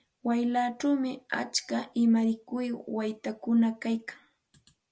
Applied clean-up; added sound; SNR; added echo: none; none; none; none.